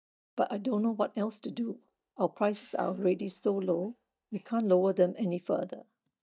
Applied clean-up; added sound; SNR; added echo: neural mask model DeepFilterNet 3.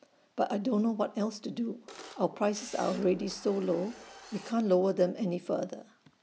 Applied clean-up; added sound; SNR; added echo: none; Camera; 18 dB; none.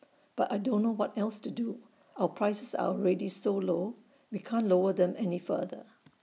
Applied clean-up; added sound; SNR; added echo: none; none; none; none.